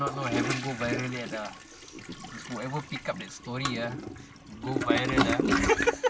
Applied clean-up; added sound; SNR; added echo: none; Toilet flush; 1 dB; none.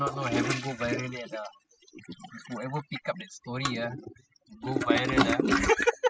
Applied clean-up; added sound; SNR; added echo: classical method spectral subtraction.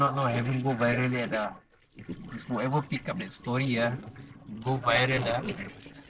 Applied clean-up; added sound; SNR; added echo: neural separator model SepFormer DNS4.